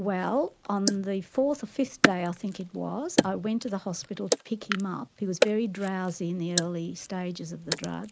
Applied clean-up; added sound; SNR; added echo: neural mask model Resemble Enhance denoiser.